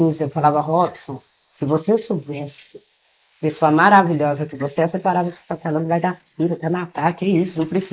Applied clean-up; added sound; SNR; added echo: neural mask model Resemble Enhance denoiser.